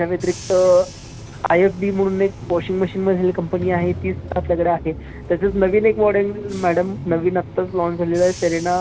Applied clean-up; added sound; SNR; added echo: none; Bus / Engine; 13 dB; none.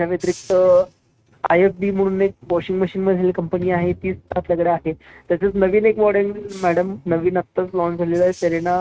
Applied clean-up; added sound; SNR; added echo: neural mask model RNNoise.